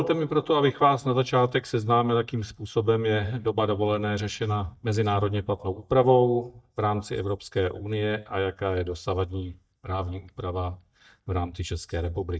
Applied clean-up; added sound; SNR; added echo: neural mask model DeepFilterNet 3.